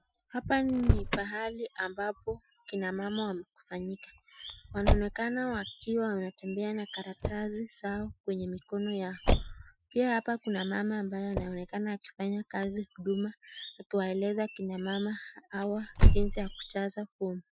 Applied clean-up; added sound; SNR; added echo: classical method Wiener filter.